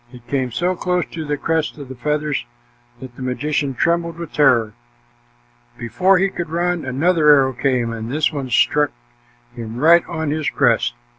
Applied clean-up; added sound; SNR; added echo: none; none; none; none.